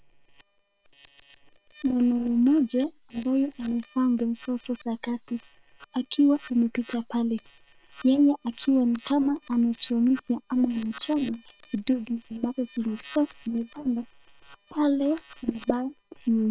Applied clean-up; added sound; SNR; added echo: neural separator model SepFormer WHAM!.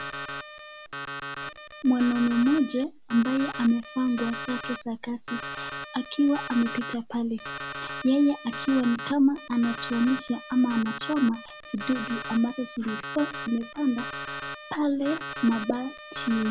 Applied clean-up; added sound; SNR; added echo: none; Alarm; 10 dB; none.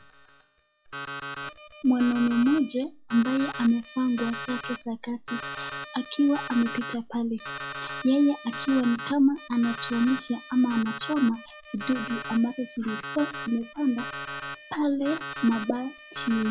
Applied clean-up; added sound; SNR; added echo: classical method log-MMSE.